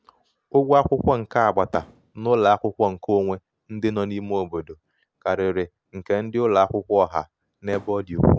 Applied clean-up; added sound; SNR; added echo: none; Thump, thud; 17 dB; none.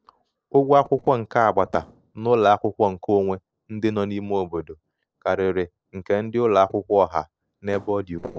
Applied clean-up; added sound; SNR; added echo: neural separator model SepFormer DNS4.